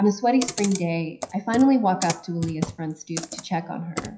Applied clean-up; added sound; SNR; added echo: classical method WPE with log-MMSE.